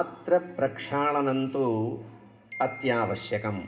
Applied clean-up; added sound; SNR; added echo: none; none; none; reverberation time 0.2 s.